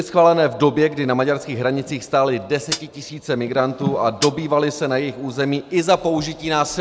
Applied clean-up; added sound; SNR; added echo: none; Hi-hat; 13 dB; none.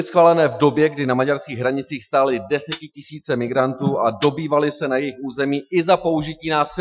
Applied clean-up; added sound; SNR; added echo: classical method Wiener filter.